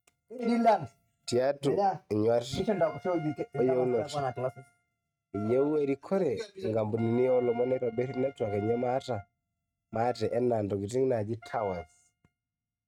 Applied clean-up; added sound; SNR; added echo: neural mask model RNNoise.